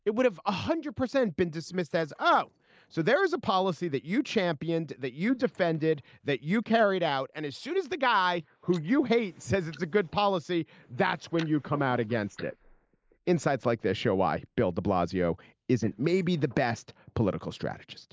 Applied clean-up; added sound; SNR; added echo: neural mask model Resemble Enhance denoiser.